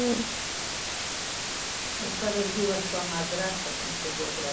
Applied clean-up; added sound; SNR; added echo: none; Water; -1 dB; none.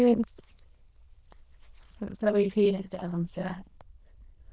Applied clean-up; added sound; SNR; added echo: neural diffusion model UNIVERSE++.